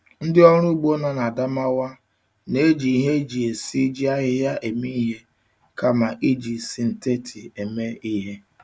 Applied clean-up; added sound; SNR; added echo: none; none; none; none.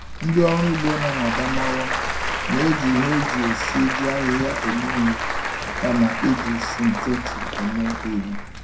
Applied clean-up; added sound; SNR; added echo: none; Applause; 3 dB; reverberation time 0.2 s.